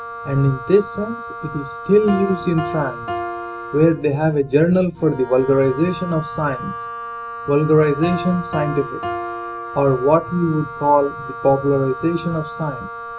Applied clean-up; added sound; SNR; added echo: none; Piano + Wind instrument, woodwind instrument; 10 dB; none.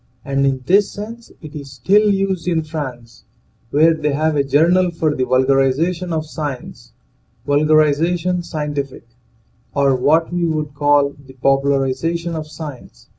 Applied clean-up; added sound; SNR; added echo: none; none; none; none.